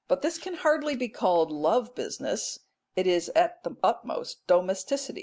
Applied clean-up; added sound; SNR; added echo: none; none; none; none.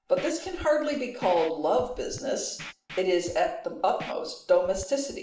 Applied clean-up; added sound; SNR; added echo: none; Scratching (performance technique); 17 dB; reverberation time 0.5 s.